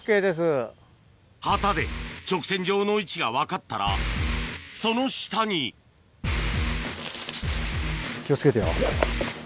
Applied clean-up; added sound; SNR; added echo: none; none; none; none.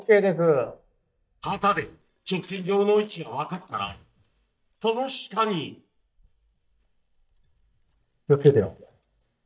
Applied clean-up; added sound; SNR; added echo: neural mask model DeepFilterNet 3.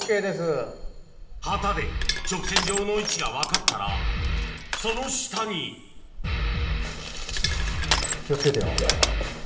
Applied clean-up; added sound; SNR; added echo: none; Crushing; 3 dB; reverberation time 1.7 s.